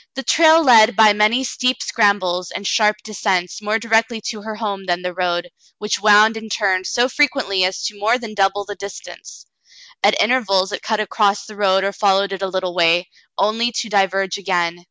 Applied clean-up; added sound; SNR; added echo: none; none; none; none.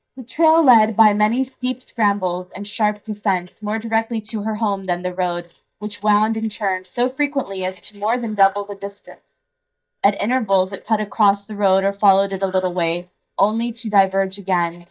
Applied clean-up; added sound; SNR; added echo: neural mask model DeepFilterNet 3.